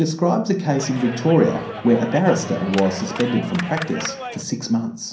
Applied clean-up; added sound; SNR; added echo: none; Clapping; 11 dB; reverberation time 0.6 s.